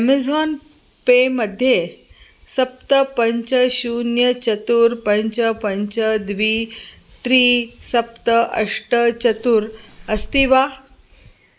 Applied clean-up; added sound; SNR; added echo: none; Fireworks; 12 dB; none.